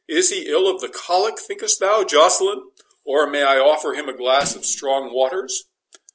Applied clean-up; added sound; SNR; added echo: neural separator model SepFormer DNS4.